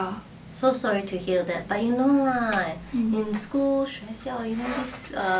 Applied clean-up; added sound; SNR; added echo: none; Cricket; 17 dB; none.